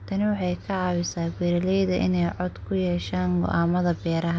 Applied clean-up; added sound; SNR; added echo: none; none; none; none.